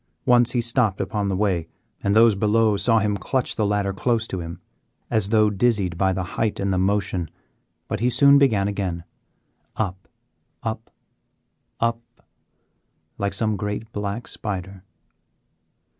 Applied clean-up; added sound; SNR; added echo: none; none; none; none.